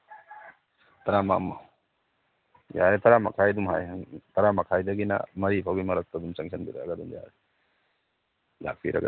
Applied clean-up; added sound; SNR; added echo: none; none; none; none.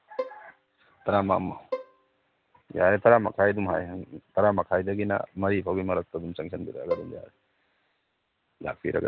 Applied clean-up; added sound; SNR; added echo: none; Bowed string instrument; 13 dB; none.